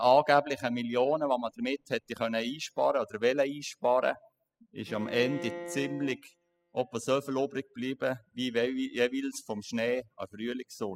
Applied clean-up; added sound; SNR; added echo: classical method spectral subtraction.